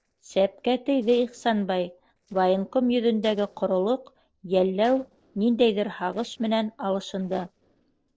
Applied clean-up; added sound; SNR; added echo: neural separator model SepFormer DNS4.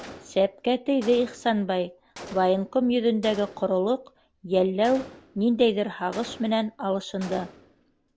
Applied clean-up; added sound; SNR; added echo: none; Gunshot, gunfire; 20 dB; none.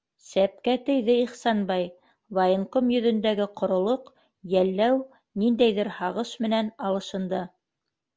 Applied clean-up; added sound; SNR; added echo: none; none; none; none.